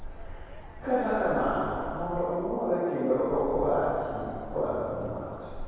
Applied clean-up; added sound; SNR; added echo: none; Bird; 12 dB; reverberation time 2.2 s.